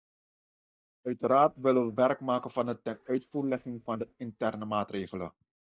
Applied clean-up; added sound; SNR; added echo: neural mask model DeepFilterNet 3.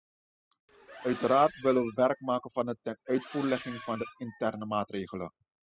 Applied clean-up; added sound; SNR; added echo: classical method spectral subtraction.